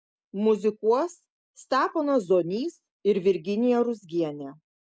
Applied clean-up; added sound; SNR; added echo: none; none; none; none.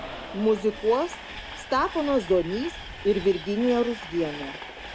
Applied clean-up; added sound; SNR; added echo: none; Train; 12 dB; none.